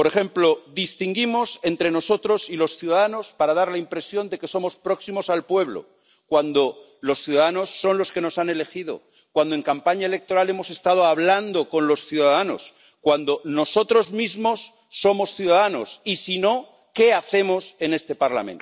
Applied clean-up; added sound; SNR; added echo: none; none; none; none.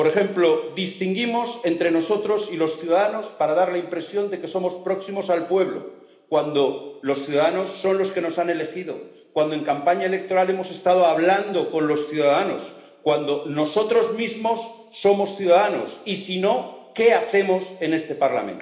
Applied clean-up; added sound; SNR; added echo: none; none; none; reverberation time 1.0 s.